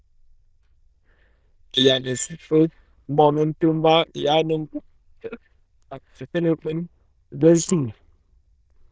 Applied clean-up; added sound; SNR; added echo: neural diffusion model UNIVERSE++.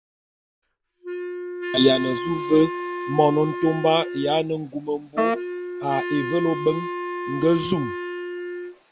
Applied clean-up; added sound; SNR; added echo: none; Wind instrument, woodwind instrument + Wind instrument, woodwind instrument; 5 dB; none.